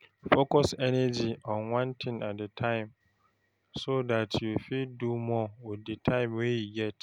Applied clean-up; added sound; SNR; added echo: none; none; none; none.